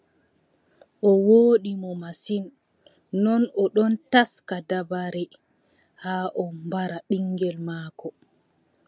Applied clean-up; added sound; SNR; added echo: none; none; none; none.